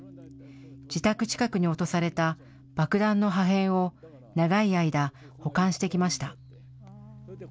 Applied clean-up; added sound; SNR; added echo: none; none; none; none.